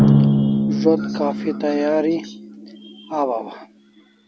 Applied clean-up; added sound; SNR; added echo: none; Drum; -3 dB; none.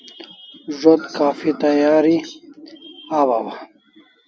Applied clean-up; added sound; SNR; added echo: none; none; none; none.